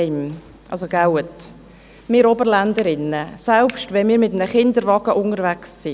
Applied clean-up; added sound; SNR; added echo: none; Finger snapping; 19 dB; none.